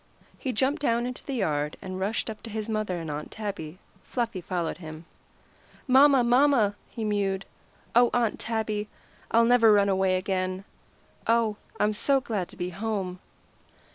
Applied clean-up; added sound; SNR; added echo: none; none; none; none.